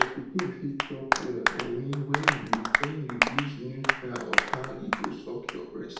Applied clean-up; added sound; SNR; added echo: none; Applause; -4 dB; reverberation time 0.8 s.